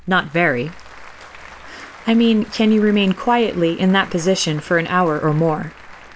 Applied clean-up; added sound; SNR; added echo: none; Applause / Crowd; 20 dB; none.